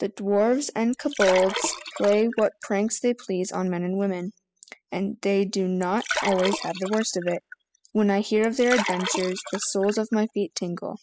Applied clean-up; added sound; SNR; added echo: classical method spectral subtraction.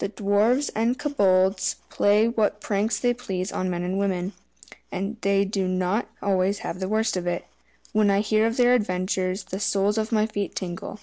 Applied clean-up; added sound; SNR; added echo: none; none; none; none.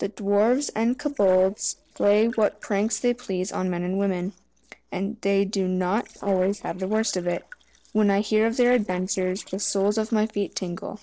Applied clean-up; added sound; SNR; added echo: neural separator model SepFormer DNS4.